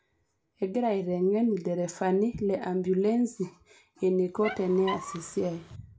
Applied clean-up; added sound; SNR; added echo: none; Squeak; 11 dB; reverberation time 0.2 s.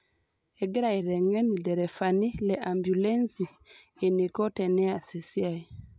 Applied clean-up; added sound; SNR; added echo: none; none; none; none.